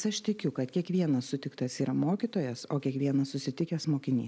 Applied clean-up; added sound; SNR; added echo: none; none; none; none.